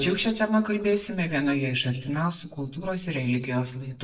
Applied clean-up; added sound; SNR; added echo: neural mask model DeepFilterNet 3.